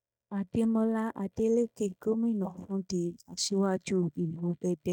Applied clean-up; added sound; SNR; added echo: neural mask model DeepFilterNet 3.